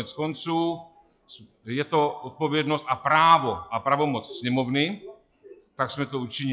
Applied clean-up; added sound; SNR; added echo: classical method log-MMSE.